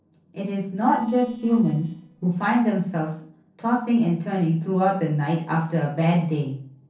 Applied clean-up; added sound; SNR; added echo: neural separator model SepFormer DNS4.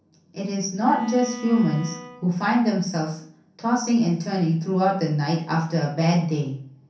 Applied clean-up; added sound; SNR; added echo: none; Bowed string instrument; 18 dB; reverberation time 0.6 s.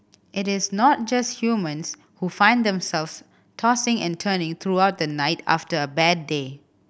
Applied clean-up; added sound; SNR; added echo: none; none; none; none.